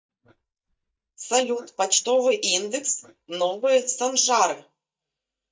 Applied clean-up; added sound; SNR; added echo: neural mask model DeepFilterNet 3.